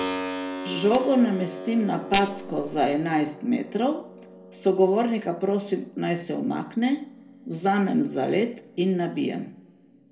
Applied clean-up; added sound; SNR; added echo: none; Keyboard (musical); 13 dB; reverberation time 0.8 s.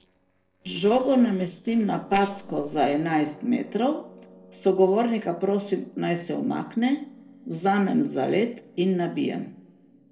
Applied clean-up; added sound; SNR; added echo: neural separator model SepFormer DNS4.